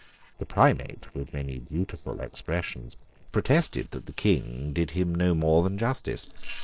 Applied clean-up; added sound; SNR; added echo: neural separator model SepFormer DNS4.